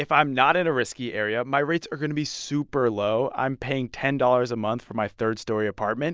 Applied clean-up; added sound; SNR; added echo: none; none; none; none.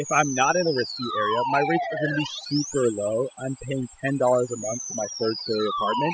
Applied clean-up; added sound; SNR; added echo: classical method spectral subtraction.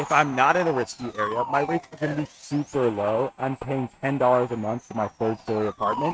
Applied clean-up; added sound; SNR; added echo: neural mask model RNNoise.